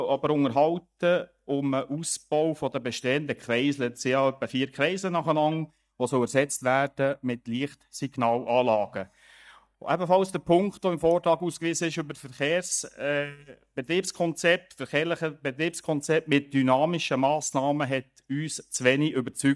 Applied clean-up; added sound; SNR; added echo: neural mask model DeepFilterNet 3.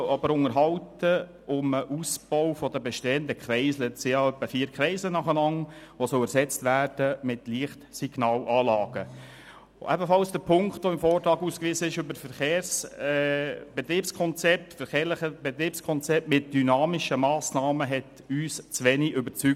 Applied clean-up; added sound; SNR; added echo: none; none; none; none.